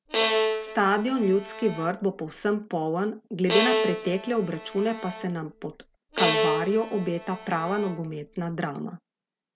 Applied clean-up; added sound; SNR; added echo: none; Bowed string instrument; 2 dB; none.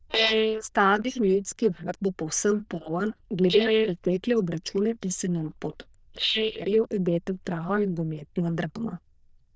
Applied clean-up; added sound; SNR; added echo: neural diffusion model UNIVERSE++.